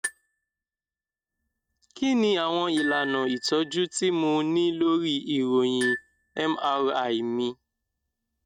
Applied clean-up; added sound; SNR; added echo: neural mask model RNNoise.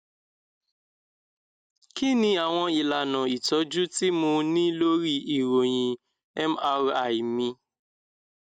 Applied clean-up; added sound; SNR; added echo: none; none; none; none.